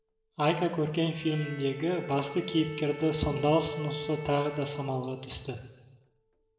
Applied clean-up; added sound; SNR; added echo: none; Bowed string instrument; 12 dB; reverberation time 1.0 s.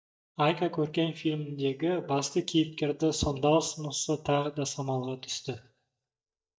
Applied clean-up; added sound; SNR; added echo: neural mask model DeepFilterNet 3.